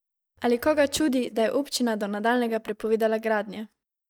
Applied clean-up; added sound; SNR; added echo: neural mask model DeepFilterNet 3.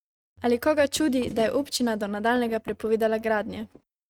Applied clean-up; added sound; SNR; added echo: neural mask model RNNoise.